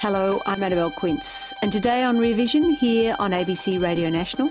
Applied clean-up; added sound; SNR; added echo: none; Bowed string instrument; 14 dB; none.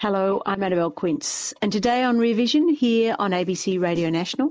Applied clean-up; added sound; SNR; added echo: neural mask model Resemble Enhance denoiser.